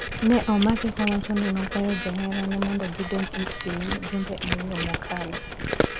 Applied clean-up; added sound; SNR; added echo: none; Cat + Printer; 4 dB; none.